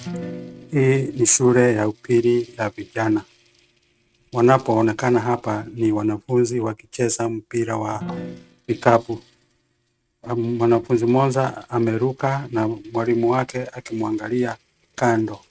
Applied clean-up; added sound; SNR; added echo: neural mask model RNNoise.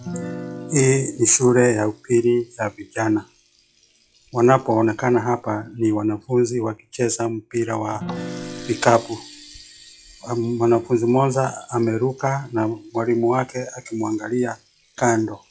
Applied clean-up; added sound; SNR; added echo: classical method log-MMSE.